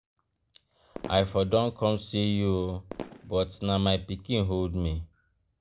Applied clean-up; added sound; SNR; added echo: none; Fireworks; 17 dB; none.